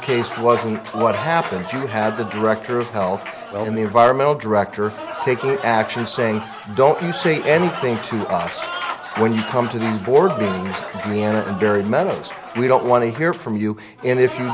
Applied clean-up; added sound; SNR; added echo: none; Applause / Crowd; 11 dB; none.